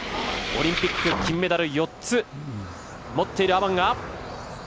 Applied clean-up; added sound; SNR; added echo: none; none; none; none.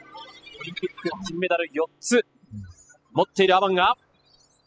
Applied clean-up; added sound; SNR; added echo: classical method spectral subtraction.